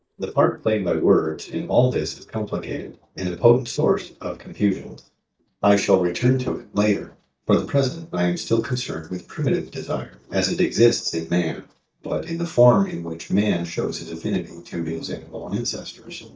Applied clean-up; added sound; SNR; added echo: neural mask model DeepFilterNet 3.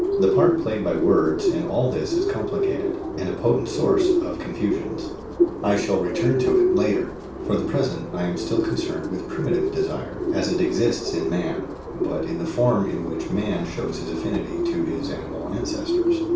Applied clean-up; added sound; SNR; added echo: none; Bird; -1 dB; reverberation time 0.4 s.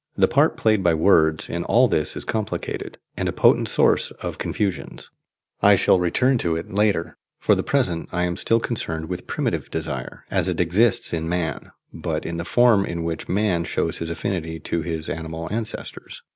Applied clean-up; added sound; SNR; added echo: none; none; none; none.